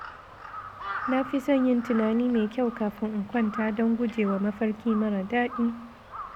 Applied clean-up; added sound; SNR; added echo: none; Crow; 13 dB; none.